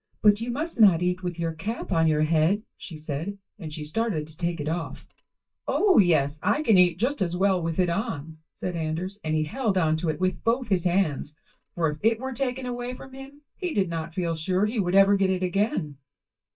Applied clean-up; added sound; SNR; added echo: neural mask model DeepFilterNet 3.